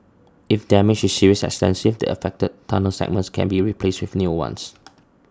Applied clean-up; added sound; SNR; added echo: none; none; none; none.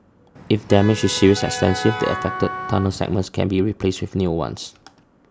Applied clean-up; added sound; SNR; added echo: none; Wind instrument, woodwind instrument + Motor vehicle (road); 9 dB; none.